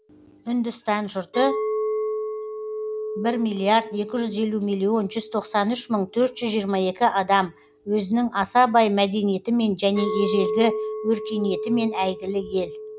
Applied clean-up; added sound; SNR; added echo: none; Chink, clink; 8 dB; none.